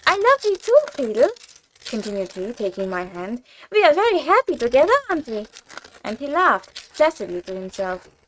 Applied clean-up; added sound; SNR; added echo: neural mask model RNNoise.